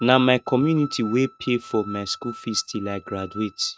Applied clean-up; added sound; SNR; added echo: neural mask model RNNoise.